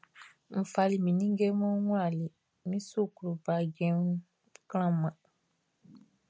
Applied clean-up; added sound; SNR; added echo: none; none; none; none.